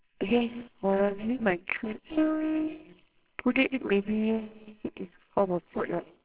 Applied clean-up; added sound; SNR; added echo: neural separator model SepFormer WHAMR!.